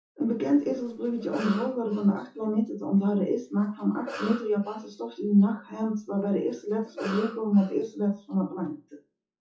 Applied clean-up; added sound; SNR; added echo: classical method WPE with log-MMSE.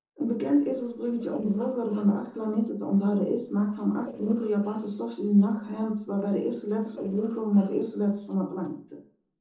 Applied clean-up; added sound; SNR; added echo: neural separator model SepFormer DNS4.